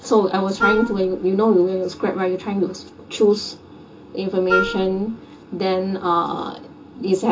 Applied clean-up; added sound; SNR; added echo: none; Wind instrument, woodwind instrument; 3 dB; reverberation time 0.2 s.